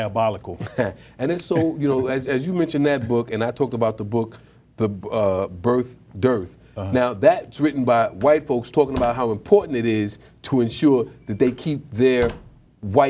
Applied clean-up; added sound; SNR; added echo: none; Slam; 18 dB; none.